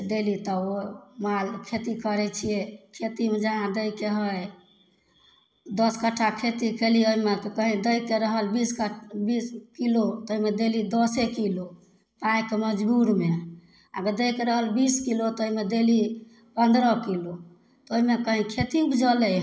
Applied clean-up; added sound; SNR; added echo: none; none; none; none.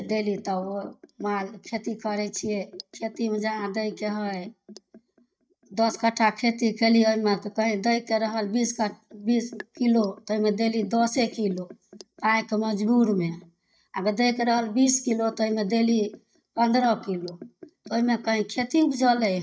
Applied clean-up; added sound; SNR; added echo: neural mask model DeepFilterNet 3.